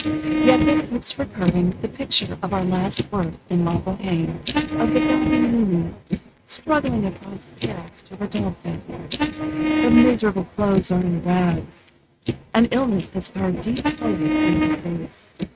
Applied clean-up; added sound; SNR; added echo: neural mask model RNNoise.